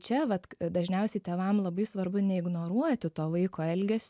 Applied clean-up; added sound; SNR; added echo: none; none; none; none.